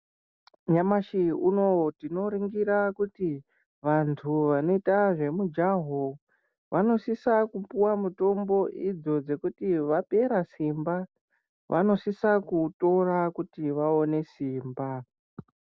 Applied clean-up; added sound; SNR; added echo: none; none; none; none.